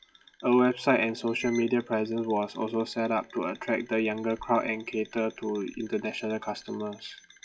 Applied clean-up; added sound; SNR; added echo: classical method WPE with log-MMSE.